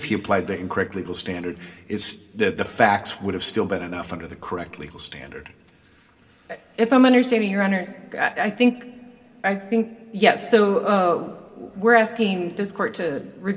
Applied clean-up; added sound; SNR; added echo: none; none; none; reverberation time 2.1 s.